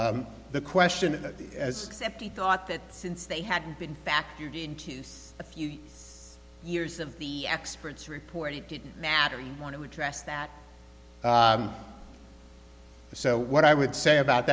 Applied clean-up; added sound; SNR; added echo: none; none; none; none.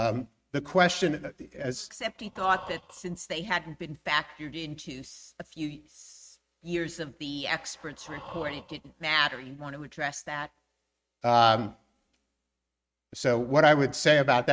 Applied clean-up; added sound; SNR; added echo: neural mask model RNNoise.